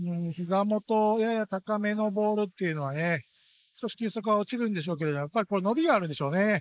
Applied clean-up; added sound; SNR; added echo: neural mask model Resemble Enhance denoiser.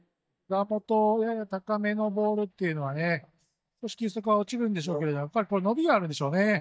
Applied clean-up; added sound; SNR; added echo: neural mask model DeepFilterNet 3.